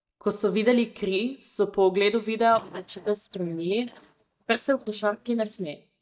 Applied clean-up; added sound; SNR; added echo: neural mask model DeepFilterNet 3.